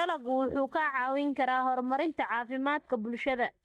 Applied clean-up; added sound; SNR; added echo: neural mask model DeepFilterNet 3.